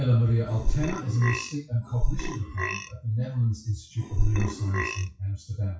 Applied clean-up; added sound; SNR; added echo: classical method WPE with log-MMSE.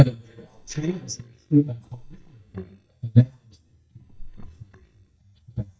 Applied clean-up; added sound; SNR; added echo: neural mask model DeepFilterNet 3.